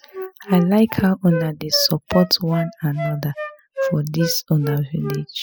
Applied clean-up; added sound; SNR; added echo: classical method spectral subtraction.